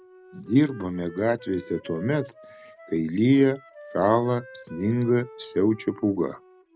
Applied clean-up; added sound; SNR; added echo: none; Wind instrument, woodwind instrument; 20 dB; none.